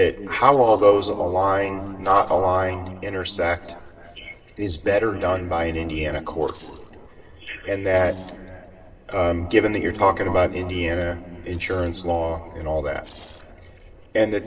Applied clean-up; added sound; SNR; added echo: neural separator model SepFormer DNS4.